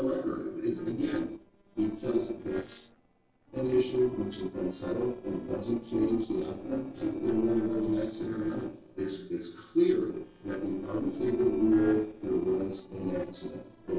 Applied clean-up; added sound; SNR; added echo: neural separator model SepFormer DNS4.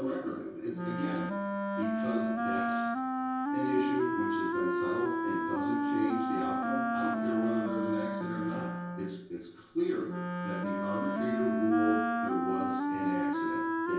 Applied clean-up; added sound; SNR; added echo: none; Wind instrument, woodwind instrument; -3 dB; reverberation time 0.6 s.